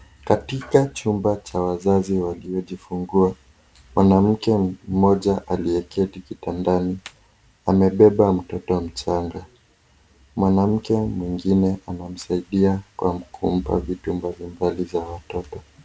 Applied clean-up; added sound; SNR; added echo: none; none; none; none.